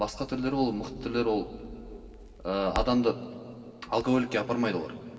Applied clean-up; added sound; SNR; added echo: none; Crackle; 14 dB; reverberation time 2.5 s.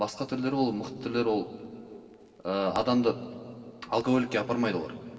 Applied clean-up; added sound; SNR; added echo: neural separator model SepFormer DNS4.